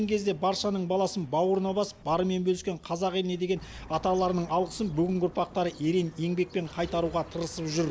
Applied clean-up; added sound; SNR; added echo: none; none; none; none.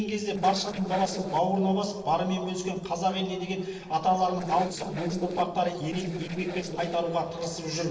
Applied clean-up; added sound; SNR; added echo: neural separator model SepFormer DNS4.